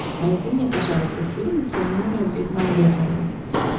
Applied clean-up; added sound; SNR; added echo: none; Walk, footsteps; 4 dB; reverberation time 0.5 s.